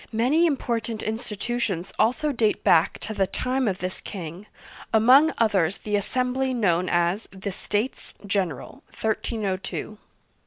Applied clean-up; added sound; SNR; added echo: none; none; none; none.